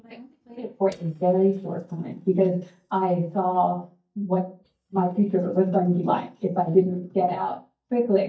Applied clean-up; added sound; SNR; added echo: neural mask model DeepFilterNet 3.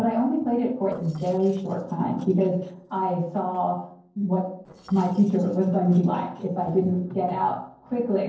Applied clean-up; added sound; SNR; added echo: neural separator model SepFormer DNS4.